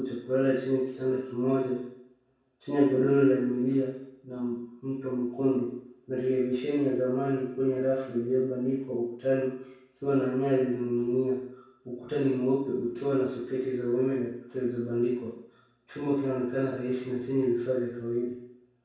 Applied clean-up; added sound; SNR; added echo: none; none; none; reverberation time 0.7 s.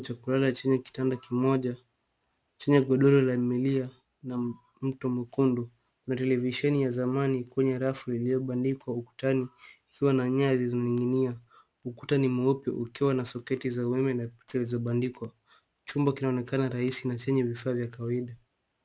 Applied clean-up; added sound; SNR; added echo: none; none; none; none.